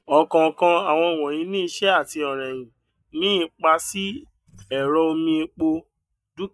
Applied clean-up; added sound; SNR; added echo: neural mask model DeepFilterNet 3.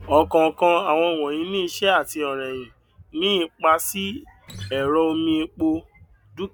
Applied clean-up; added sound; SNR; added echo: none; Acoustic guitar; 14 dB; none.